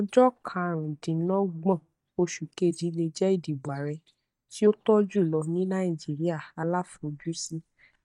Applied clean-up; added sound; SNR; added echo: neural mask model DeepFilterNet 3.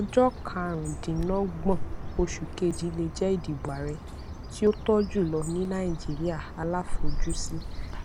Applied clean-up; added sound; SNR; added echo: none; Bird; 3 dB; none.